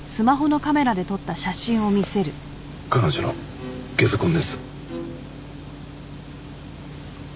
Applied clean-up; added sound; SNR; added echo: none; Bowed string instrument; 13 dB; none.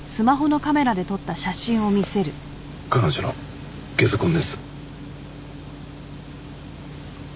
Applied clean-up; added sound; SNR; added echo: none; none; none; none.